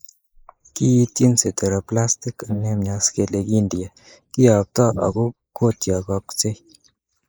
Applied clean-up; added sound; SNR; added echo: neural mask model Resemble Enhance denoiser.